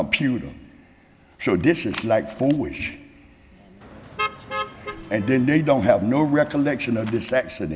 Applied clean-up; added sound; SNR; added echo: none; Motor vehicle (road); 12 dB; none.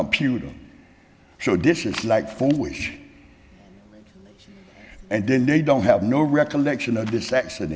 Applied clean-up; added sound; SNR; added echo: none; none; none; none.